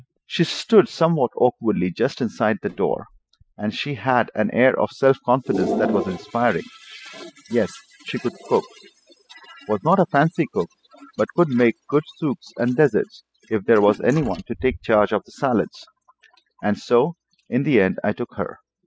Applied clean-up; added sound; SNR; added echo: classical method spectral subtraction.